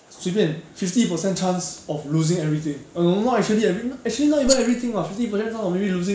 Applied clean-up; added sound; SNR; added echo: neural mask model Resemble Enhance denoiser.